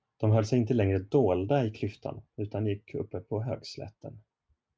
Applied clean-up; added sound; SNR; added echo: none; none; none; none.